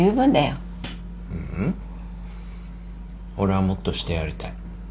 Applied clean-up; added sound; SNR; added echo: none; Hi-hat; 10 dB; none.